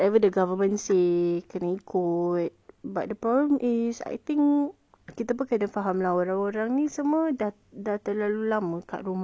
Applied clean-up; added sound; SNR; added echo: none; none; none; none.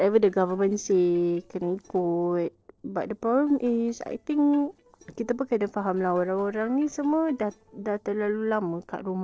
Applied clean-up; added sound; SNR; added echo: neural separator model SepFormer DNS4.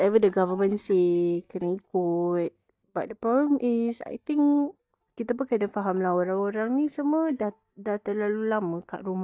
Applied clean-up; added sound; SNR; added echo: neural mask model DeepFilterNet 3.